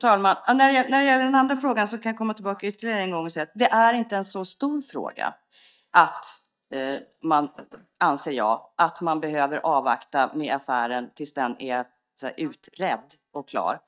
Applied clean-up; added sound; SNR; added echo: neural mask model DeepFilterNet 3.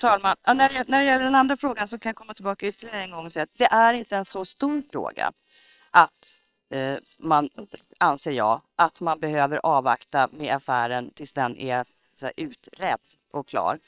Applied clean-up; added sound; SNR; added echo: neural separator model SepFormer WHAM!.